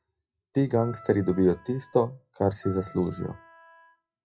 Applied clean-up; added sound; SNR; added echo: classical method WPE with log-MMSE.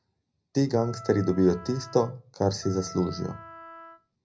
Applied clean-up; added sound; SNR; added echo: none; Wind instrument, woodwind instrument; 18 dB; reverberation time 0.5 s.